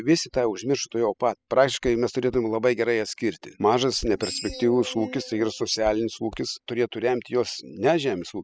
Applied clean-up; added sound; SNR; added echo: classical method spectral subtraction.